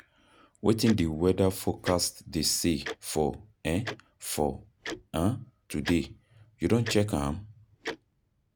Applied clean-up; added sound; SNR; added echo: none; Tick-tock; 15 dB; none.